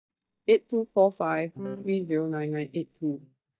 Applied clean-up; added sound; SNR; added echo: neural mask model DeepFilterNet 3.